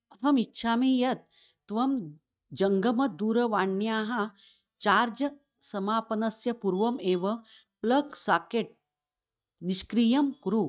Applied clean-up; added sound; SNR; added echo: neural mask model DeepFilterNet 3.